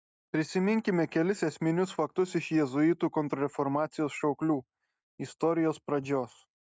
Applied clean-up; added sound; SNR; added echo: none; none; none; none.